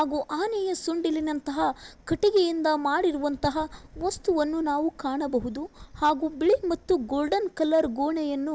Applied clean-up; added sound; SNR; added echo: none; none; none; none.